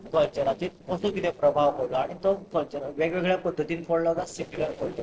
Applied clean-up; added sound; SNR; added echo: neural separator model SepFormer DNS4.